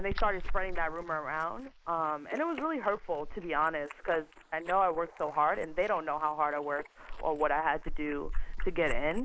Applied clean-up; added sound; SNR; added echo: neural mask model Resemble Enhance denoiser.